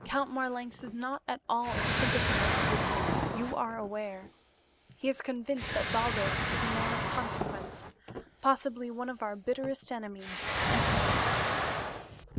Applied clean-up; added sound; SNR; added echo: none; Explosion; -5 dB; none.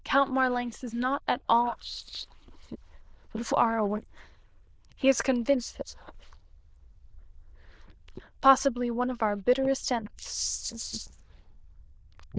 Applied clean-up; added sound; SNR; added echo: neural diffusion model UNIVERSE++.